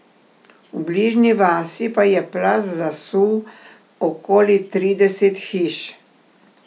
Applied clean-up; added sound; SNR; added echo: none; none; none; none.